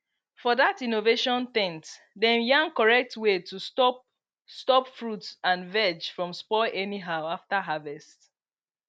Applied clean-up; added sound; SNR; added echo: none; none; none; none.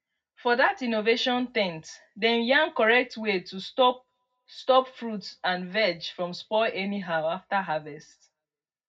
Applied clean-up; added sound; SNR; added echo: none; none; none; reverberation time 0.4 s.